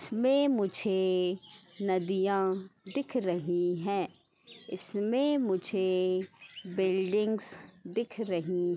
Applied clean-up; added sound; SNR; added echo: none; none; none; none.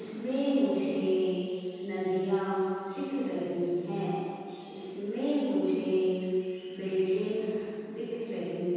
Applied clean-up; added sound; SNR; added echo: none; none; none; reverberation time 2.1 s.